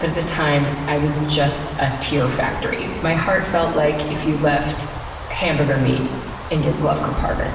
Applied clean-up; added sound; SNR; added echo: none; Bird; 10 dB; reverberation time 1.1 s.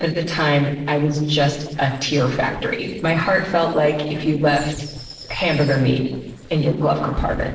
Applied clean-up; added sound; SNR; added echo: neural separator model SepFormer DNS4.